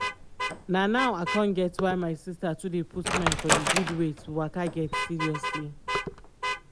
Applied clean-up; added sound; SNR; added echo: none; Vehicle horn, car horn, honking + Wood; 2 dB; none.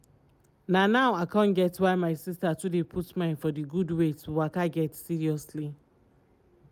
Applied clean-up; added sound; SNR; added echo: none; none; none; none.